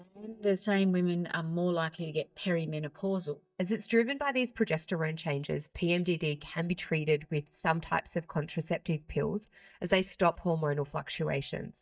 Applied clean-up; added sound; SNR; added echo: neural mask model DeepFilterNet 3.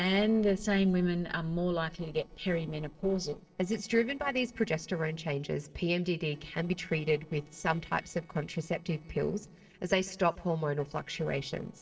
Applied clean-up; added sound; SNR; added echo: neural separator model SepFormer DNS4.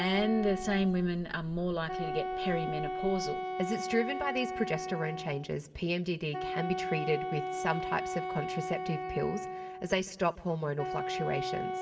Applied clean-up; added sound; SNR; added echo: none; Wind instrument, woodwind instrument; 4 dB; reverberation time 1.9 s.